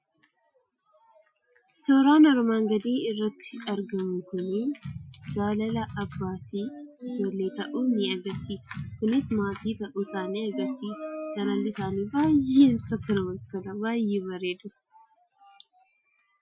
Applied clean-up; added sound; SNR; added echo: classical method Wiener filter.